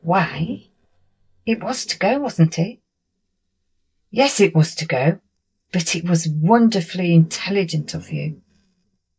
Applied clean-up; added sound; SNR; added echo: neural mask model DeepFilterNet 3.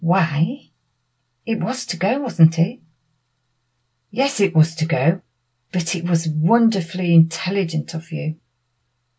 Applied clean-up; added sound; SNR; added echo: none; none; none; none.